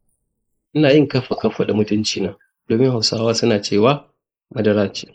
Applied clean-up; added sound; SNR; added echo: neural mask model Resemble Enhance denoiser.